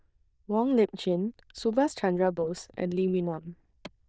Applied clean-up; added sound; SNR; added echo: neural diffusion model UNIVERSE++.